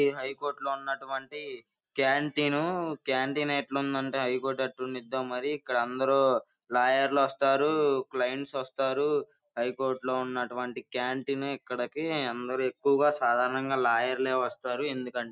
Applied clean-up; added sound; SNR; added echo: none; none; none; none.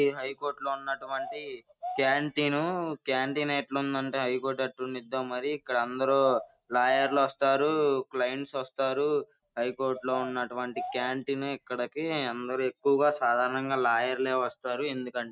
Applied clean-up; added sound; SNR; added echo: neural mask model RNNoise.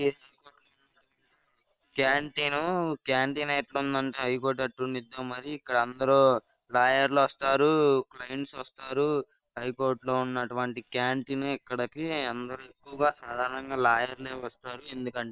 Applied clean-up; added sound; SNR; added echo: neural separator model SepFormer WHAM!.